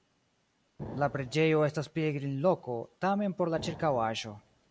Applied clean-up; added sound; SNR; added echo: none; Explosion; 16 dB; none.